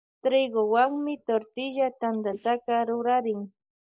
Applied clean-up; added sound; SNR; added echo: neural mask model Resemble Enhance denoiser.